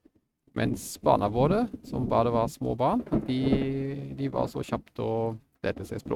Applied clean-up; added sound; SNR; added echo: neural mask model RNNoise.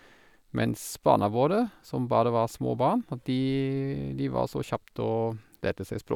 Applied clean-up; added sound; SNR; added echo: none; none; none; none.